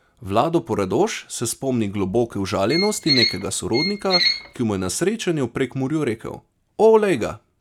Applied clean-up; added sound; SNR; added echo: none; Squeak; 1 dB; none.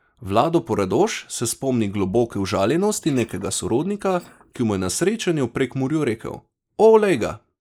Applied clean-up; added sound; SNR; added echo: neural mask model Resemble Enhance denoiser.